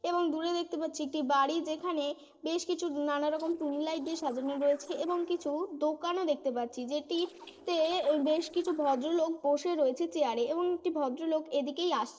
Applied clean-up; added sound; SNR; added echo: neural separator model SepFormer DNS4.